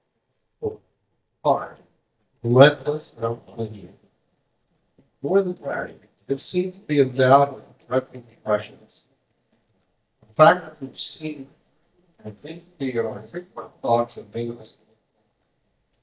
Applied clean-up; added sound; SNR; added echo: neural mask model DeepFilterNet 3.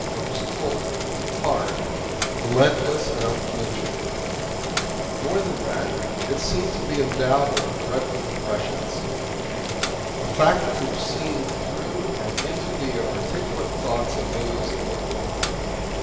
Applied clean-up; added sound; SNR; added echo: none; Boiling; -1 dB; reverberation time 2.3 s.